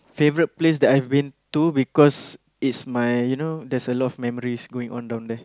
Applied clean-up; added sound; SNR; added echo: none; none; none; none.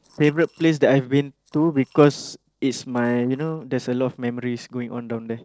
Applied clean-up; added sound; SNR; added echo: neural separator model SepFormer DNS4.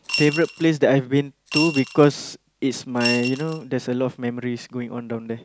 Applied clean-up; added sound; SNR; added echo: none; Coin (dropping) / Glass; 8 dB; none.